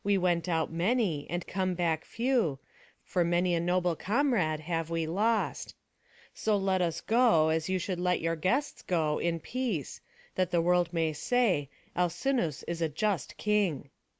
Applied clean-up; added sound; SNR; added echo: none; none; none; none.